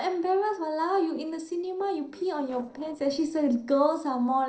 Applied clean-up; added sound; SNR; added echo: neural separator model SepFormer DNS4.